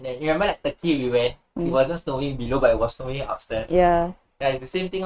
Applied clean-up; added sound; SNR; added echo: neural mask model RNNoise.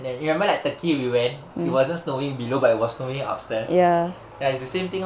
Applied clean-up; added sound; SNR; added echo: none; none; none; none.